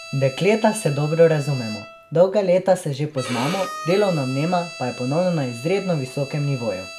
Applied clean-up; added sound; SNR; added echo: none; Bowed string instrument; 15 dB; none.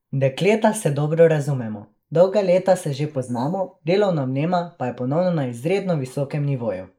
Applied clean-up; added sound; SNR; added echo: neural mask model Resemble Enhance denoiser.